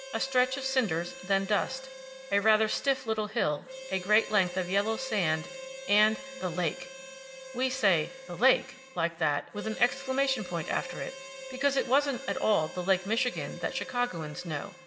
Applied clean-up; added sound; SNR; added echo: none; Harmonica; 13 dB; reverberation time 1.1 s.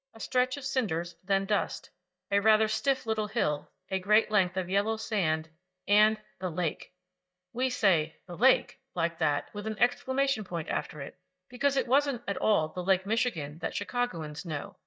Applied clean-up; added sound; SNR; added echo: neural mask model DeepFilterNet 3.